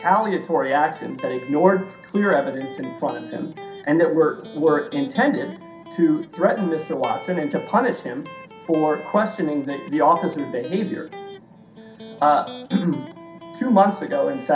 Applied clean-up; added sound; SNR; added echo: none; Electric guitar; 18 dB; reverberation time 0.3 s.